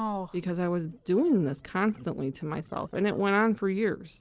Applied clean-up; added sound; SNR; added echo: neural separator model SepFormer DNS4.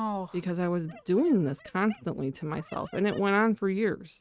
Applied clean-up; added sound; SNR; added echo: neural mask model RNNoise.